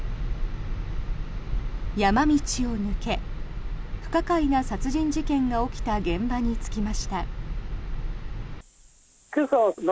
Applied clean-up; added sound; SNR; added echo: none; none; none; none.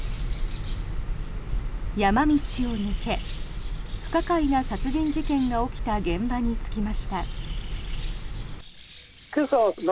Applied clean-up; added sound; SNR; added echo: none; Bird; 17 dB; none.